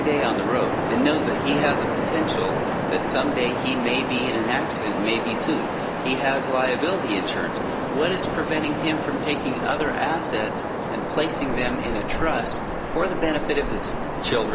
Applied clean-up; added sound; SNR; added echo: none; Waves, surf; 0 dB; none.